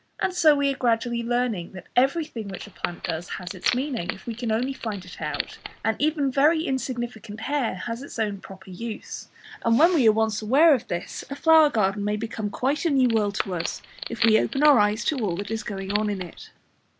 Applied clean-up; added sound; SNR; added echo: none; Wood; 10 dB; none.